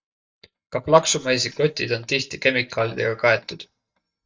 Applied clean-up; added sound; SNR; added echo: neural mask model DeepFilterNet 3.